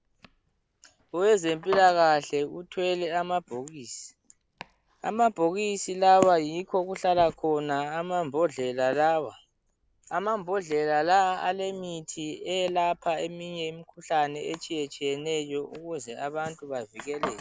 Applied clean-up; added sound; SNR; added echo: none; Domestic sounds, home sounds; 20 dB; none.